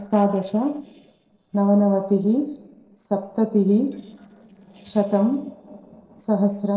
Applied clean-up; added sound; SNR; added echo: neural separator model SepFormer DNS4.